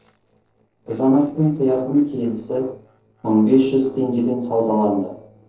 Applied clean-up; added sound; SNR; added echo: neural separator model SepFormer DNS4.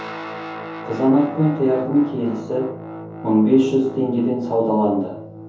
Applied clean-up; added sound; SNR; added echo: none; Guitar; 13 dB; reverberation time 0.6 s.